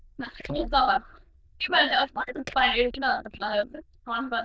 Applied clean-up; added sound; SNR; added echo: neural diffusion model UNIVERSE++.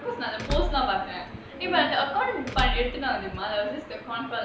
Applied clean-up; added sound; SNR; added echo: none; Door / Car; 5 dB; none.